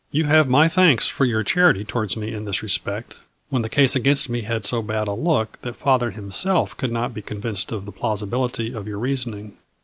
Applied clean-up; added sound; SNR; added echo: none; none; none; none.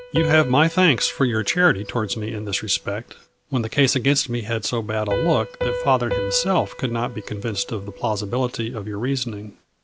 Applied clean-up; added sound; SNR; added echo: none; Piano; 10 dB; none.